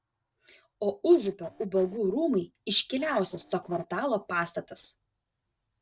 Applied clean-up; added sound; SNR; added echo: neural separator model SepFormer DNS4.